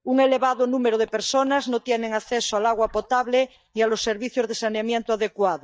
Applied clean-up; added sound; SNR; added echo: neural mask model DeepFilterNet 3.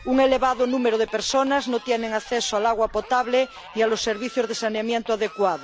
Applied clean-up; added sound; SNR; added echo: none; Fowl; 20 dB; none.